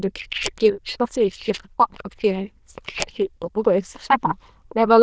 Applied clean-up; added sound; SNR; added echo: neural diffusion model UNIVERSE++.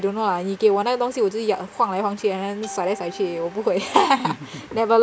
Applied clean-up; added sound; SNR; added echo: none; none; none; none.